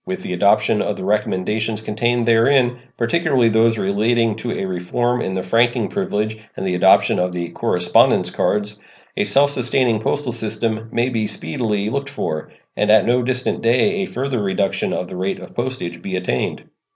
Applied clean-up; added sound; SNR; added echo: none; none; none; none.